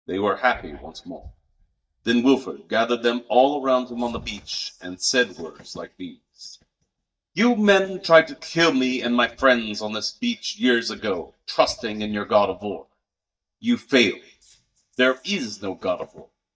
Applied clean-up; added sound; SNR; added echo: neural mask model DeepFilterNet 3.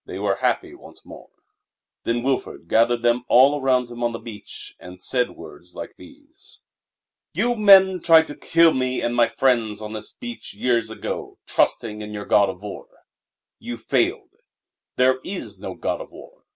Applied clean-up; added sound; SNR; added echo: none; none; none; none.